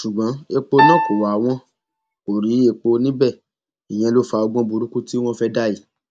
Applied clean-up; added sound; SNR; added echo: none; Piano; 0 dB; none.